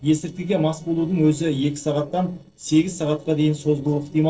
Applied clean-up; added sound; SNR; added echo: neural separator model SepFormer DNS4.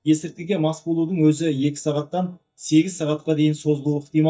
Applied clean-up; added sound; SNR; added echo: neural mask model DeepFilterNet 3.